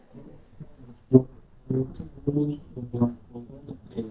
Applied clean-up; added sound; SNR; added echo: neural mask model DeepFilterNet 3.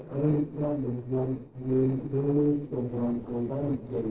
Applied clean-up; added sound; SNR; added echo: neural separator model SepFormer DNS4.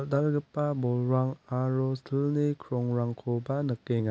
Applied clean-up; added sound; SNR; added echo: none; none; none; none.